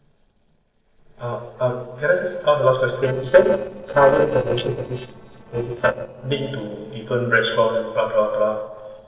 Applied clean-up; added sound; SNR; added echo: neural separator model SepFormer DNS4.